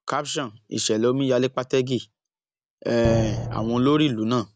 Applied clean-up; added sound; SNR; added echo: none; Drum; 4 dB; none.